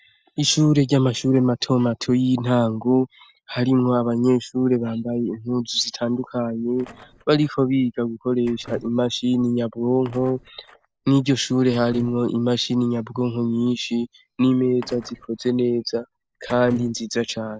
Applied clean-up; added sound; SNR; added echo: neural separator model SepFormer DNS4.